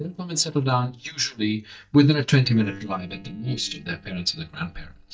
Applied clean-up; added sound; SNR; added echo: neural mask model DeepFilterNet 3.